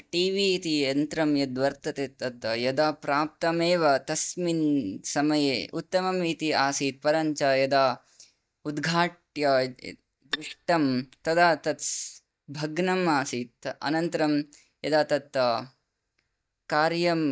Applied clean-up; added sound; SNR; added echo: neural mask model DeepFilterNet 3.